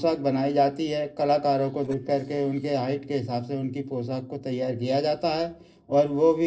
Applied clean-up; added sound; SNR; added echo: neural separator model SepFormer DNS4.